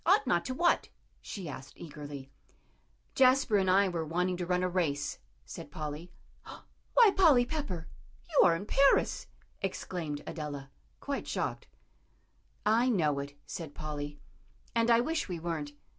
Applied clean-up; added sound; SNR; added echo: none; none; none; none.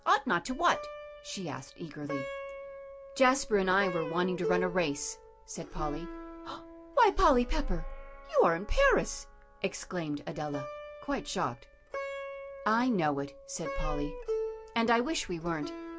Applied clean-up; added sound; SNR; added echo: none; Plucked string instrument; 11 dB; none.